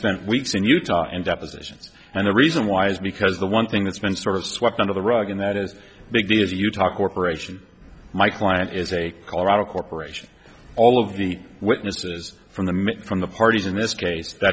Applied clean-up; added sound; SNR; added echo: none; none; none; none.